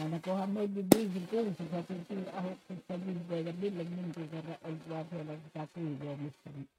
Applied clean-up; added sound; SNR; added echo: neural mask model RNNoise.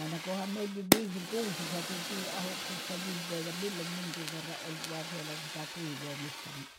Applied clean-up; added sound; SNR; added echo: none; Fire; -2 dB; none.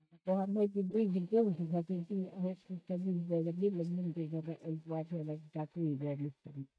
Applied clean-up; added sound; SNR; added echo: neural mask model DeepFilterNet 3.